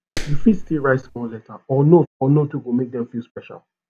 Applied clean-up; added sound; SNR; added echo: none; Clapping; 4 dB; none.